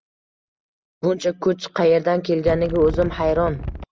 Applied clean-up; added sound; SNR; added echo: none; Wind; 8 dB; none.